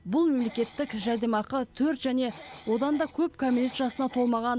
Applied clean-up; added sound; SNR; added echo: none; Cough; 20 dB; none.